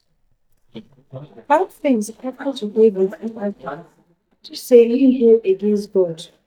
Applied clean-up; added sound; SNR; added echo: neural mask model DeepFilterNet 3.